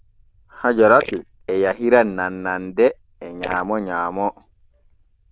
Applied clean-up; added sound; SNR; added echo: neural diffusion model UNIVERSE++.